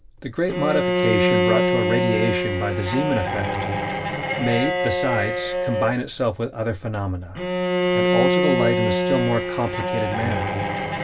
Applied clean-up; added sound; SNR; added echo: none; Bowed string instrument; -2 dB; reverberation time 0.1 s.